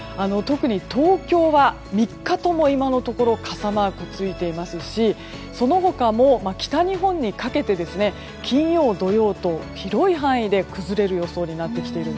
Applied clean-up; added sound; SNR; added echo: none; none; none; none.